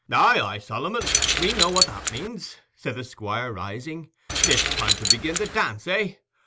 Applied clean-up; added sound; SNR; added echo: none; Keys jangling; -4 dB; none.